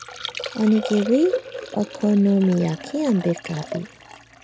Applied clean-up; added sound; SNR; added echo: none; Liquid; 12 dB; none.